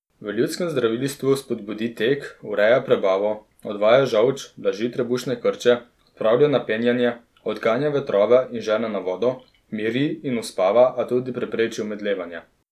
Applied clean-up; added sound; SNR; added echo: none; none; none; none.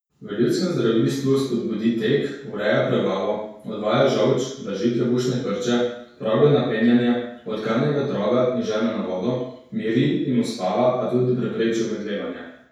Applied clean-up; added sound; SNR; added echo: none; none; none; reverberation time 0.6 s.